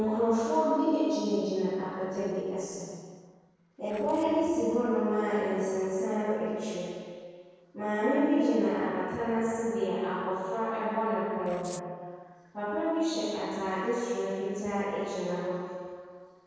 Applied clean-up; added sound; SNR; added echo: neural separator model SepFormer DNS4.